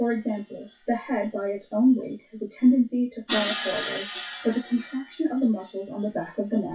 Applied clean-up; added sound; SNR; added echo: classical method WPE with log-MMSE.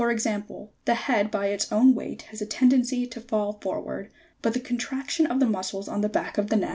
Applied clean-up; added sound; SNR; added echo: none; none; none; none.